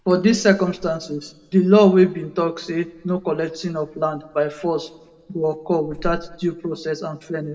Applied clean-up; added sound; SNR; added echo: none; Alarm / Insect; 19 dB; reverberation time 0.8 s.